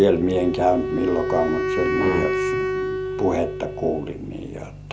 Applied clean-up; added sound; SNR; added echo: none; Wind instrument, woodwind instrument; 3 dB; none.